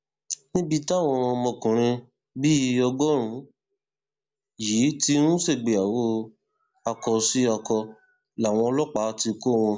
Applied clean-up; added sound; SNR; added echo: none; none; none; none.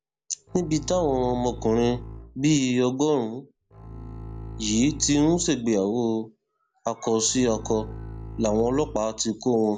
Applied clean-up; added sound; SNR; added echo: none; Bowed string instrument; 14 dB; none.